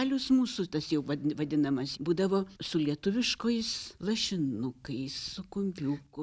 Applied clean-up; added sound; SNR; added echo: none; none; none; none.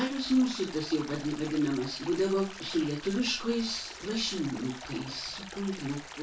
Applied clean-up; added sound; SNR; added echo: none; Stream; 14 dB; reverberation time 0.2 s.